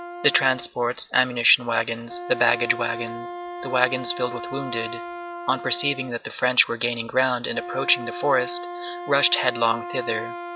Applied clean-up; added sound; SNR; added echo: none; Wind instrument, woodwind instrument; 11 dB; none.